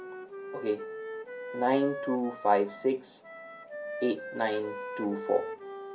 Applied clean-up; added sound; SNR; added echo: none; Wind instrument, woodwind instrument; 8 dB; reverberation time 0.3 s.